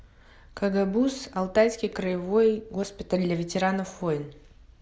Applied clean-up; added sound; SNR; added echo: none; none; none; none.